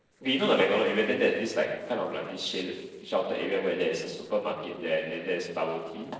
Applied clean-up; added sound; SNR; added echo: neural separator model SepFormer DNS4.